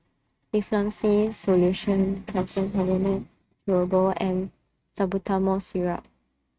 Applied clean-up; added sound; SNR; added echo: neural mask model RNNoise.